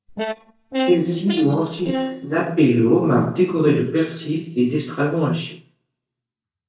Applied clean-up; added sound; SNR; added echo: neural mask model DeepFilterNet 3.